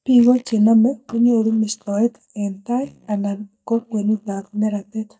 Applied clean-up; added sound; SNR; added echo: neural mask model DeepFilterNet 3.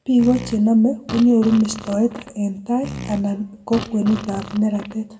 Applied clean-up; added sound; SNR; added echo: none; Fart; 15 dB; reverberation time 0.5 s.